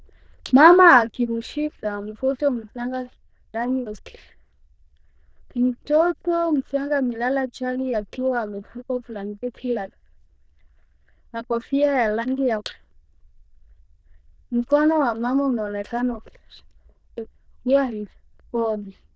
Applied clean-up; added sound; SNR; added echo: neural diffusion model UNIVERSE++.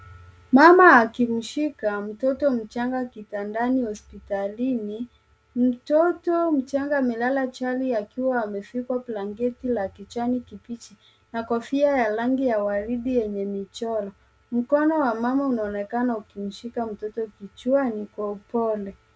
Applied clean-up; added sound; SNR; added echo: none; none; none; none.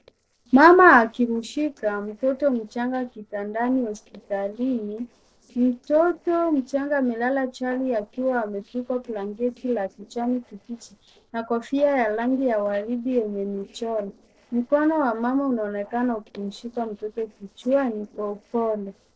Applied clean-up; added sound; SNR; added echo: neural separator model SepFormer DNS4.